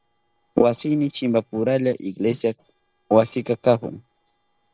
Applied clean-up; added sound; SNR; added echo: neural separator model SepFormer DNS4.